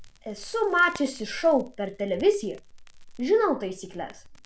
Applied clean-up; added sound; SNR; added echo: none; Crackle; 19 dB; none.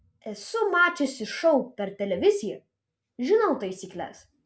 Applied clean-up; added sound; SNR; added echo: none; none; none; none.